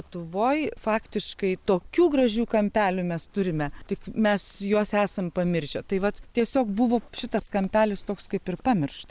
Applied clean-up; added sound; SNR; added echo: none; none; none; none.